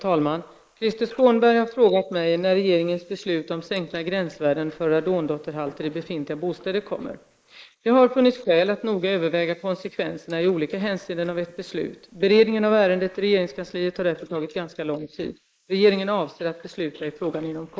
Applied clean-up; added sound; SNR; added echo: neural mask model Resemble Enhance denoiser.